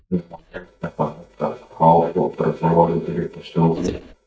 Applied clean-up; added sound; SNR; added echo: neural mask model DeepFilterNet 3.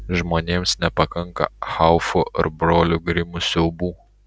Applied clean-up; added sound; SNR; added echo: none; none; none; none.